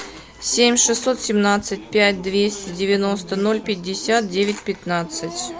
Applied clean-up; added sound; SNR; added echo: none; none; none; none.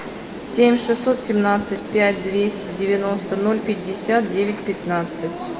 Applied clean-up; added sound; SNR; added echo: none; Rain; 12 dB; reverberation time 1.2 s.